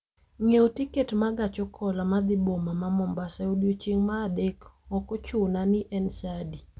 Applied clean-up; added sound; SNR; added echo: none; none; none; none.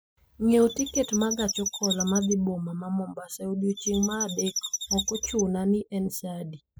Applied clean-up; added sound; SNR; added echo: classical method spectral subtraction.